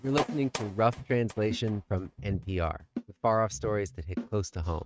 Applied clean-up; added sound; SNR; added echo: neural mask model RNNoise.